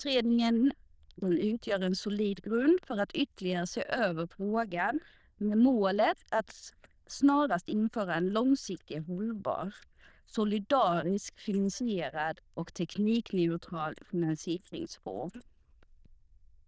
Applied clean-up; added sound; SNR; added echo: neural diffusion model UNIVERSE++.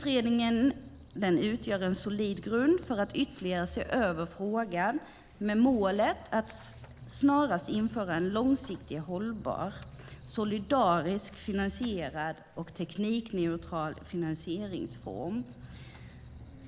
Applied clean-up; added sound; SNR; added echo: none; Squeak; 18 dB; none.